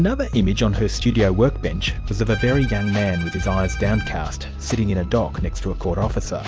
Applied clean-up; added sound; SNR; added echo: none; Bowed string instrument; 14 dB; none.